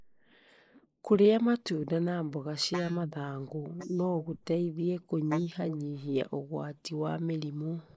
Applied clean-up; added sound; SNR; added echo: neural mask model Resemble Enhance denoiser.